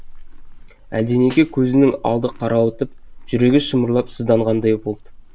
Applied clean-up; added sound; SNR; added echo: none; Livestock, farm animals, working animals + Snare drum; 17 dB; none.